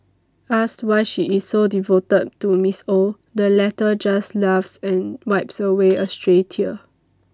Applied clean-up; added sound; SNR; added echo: none; Shatter; 16 dB; none.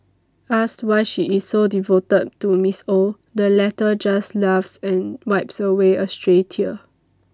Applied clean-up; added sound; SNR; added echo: none; none; none; none.